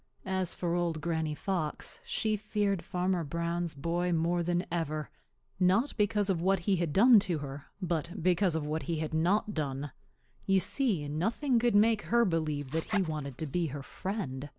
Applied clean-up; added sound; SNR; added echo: none; Zipper (clothing); 14 dB; none.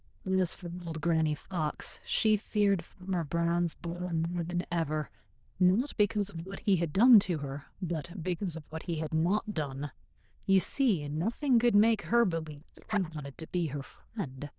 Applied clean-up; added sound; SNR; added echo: neural diffusion model UNIVERSE++.